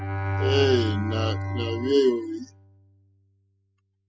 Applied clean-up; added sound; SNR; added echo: classical method spectral subtraction.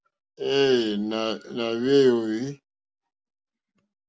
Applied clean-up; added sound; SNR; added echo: none; none; none; none.